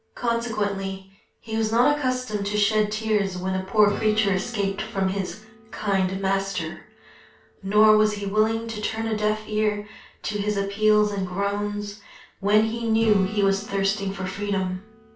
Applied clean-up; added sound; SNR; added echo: none; Acoustic guitar / Strum; 19 dB; reverberation time 0.3 s.